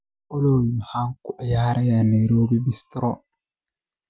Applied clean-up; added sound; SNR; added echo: none; none; none; none.